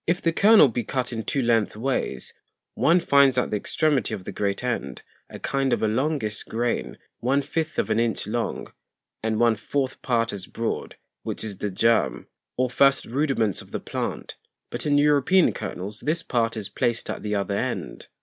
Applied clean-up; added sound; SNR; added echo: none; none; none; none.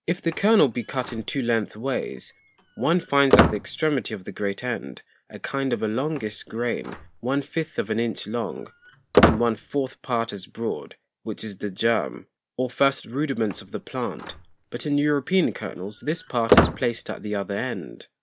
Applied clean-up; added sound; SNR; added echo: none; Squeak; 2 dB; none.